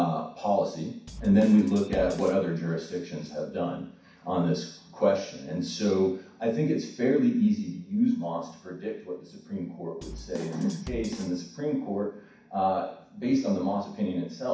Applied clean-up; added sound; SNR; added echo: none; Drum kit; 14 dB; reverberation time 0.6 s.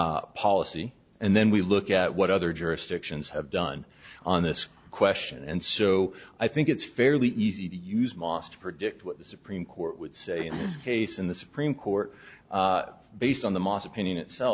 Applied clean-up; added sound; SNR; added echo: none; none; none; none.